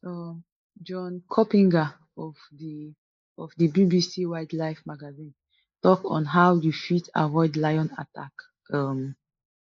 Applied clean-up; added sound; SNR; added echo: neural mask model Resemble Enhance denoiser.